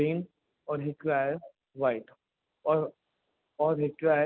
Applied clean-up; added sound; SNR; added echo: none; none; none; none.